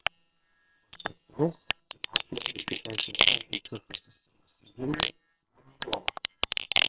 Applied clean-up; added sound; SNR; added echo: neural separator model SepFormer WHAMR!.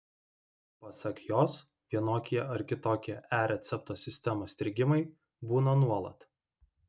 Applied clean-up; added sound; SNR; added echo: none; none; none; none.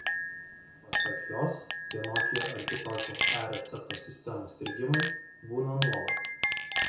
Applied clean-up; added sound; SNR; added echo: none; Chink, clink; -2 dB; reverberation time 0.5 s.